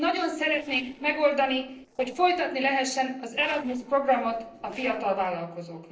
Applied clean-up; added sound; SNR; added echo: neural separator model SepFormer DNS4.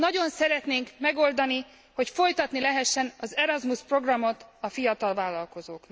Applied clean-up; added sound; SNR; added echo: none; none; none; none.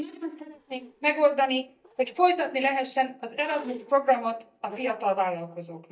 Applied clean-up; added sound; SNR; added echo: neural mask model DeepFilterNet 3.